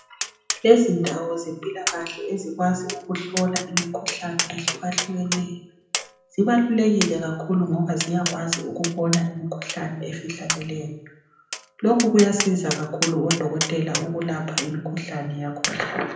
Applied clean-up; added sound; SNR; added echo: none; Tap; 8 dB; reverberation time 0.7 s.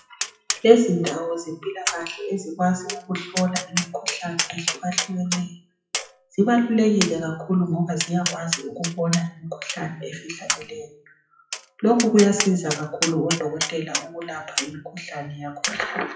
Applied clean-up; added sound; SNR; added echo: classical method WPE with log-MMSE.